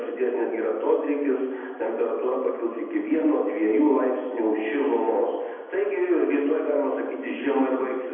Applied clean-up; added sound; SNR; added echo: none; none; none; reverberation time 1.1 s.